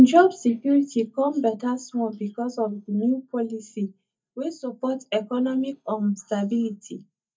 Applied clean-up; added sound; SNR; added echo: neural mask model DeepFilterNet 3.